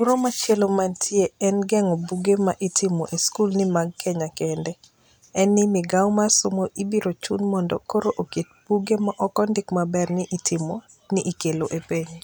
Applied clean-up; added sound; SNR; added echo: none; none; none; none.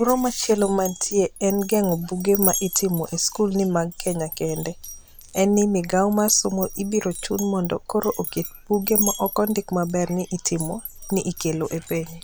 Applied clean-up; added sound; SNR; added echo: none; Glass; 10 dB; none.